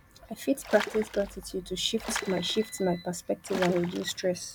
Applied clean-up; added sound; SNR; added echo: none; Water / Splash, splatter; 9 dB; none.